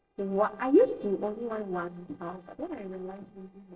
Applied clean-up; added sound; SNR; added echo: neural separator model SepFormer DNS4.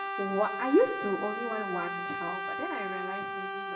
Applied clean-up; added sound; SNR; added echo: none; Brass instrument; 3 dB; reverberation time 0.8 s.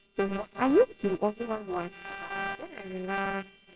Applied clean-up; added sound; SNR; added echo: neural separator model SepFormer WHAMR!.